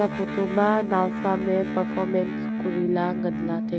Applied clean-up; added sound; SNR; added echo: neural mask model RNNoise.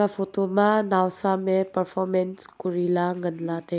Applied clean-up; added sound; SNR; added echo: none; none; none; none.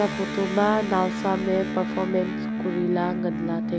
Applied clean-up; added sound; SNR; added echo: none; Electric guitar; 3 dB; none.